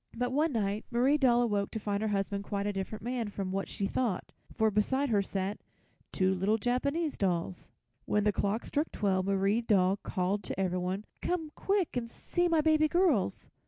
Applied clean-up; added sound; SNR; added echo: none; Wind; 16 dB; none.